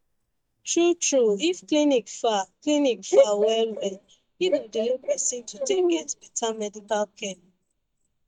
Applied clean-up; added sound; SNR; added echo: neural mask model DeepFilterNet 3.